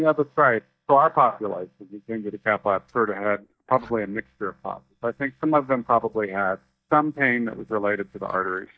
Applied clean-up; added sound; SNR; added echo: neural mask model DeepFilterNet 3.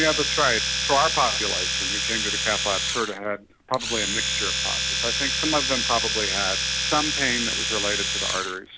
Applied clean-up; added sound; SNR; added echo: none; Domestic sounds, home sounds; -2 dB; none.